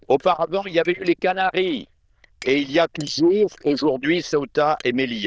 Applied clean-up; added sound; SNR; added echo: neural diffusion model UNIVERSE++.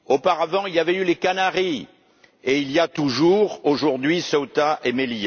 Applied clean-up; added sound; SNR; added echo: none; none; none; none.